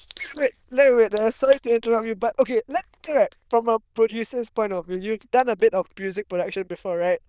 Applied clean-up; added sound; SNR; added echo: neural diffusion model UNIVERSE++.